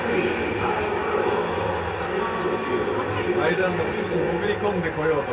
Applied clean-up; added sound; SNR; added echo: none; none; none; reverberation time 0.2 s.